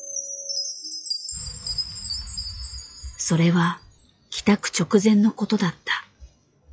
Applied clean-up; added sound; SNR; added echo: classical method log-MMSE.